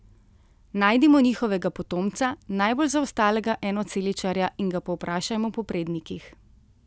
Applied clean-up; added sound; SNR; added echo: none; none; none; none.